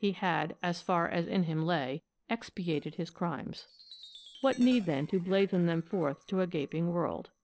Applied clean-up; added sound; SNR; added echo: neural separator model SepFormer DNS4.